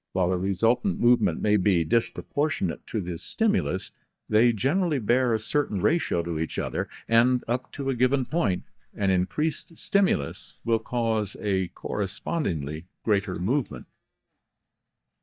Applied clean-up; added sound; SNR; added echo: neural mask model DeepFilterNet 3.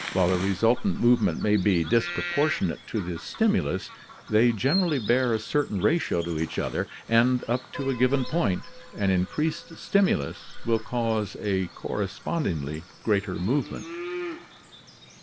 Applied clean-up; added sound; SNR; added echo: none; Bird vocalization, bird call, bird song + Piano; 12 dB; none.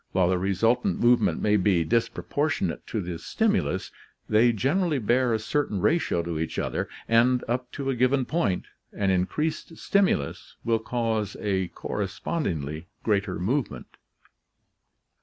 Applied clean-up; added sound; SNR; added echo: none; none; none; none.